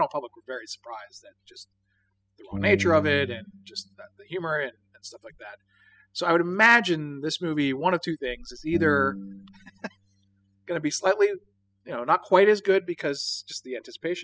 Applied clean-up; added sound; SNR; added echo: classical method spectral subtraction.